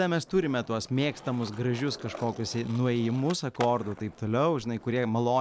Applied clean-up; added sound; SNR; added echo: none; Skateboard; 18 dB; none.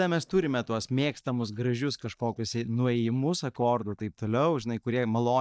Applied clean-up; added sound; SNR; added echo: neural mask model DeepFilterNet 3.